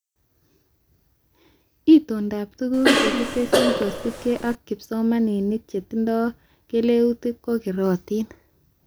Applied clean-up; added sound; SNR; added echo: none; Cough; -1 dB; none.